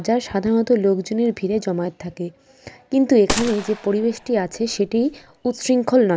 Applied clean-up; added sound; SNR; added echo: none; Gunshot, gunfire; 11 dB; none.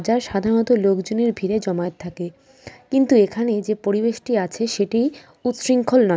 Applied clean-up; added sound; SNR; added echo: none; none; none; none.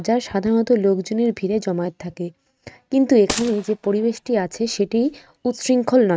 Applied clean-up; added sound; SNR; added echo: neural mask model RNNoise.